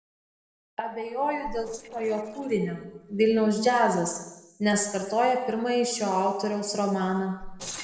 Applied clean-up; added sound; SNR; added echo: neural separator model SepFormer DNS4.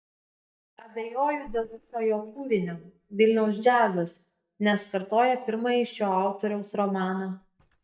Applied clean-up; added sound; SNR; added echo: neural mask model DeepFilterNet 3.